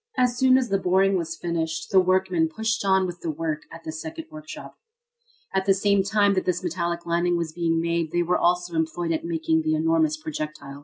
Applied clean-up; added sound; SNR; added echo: none; none; none; none.